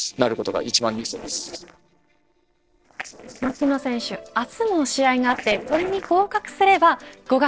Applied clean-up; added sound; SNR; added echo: neural separator model SepFormer DNS4.